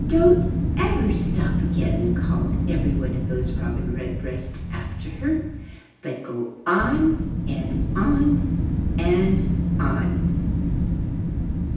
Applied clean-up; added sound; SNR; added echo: none; Wind; -2 dB; reverberation time 0.9 s.